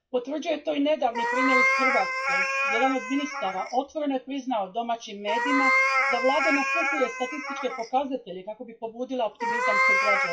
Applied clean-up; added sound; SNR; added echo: classical method WPE with log-MMSE.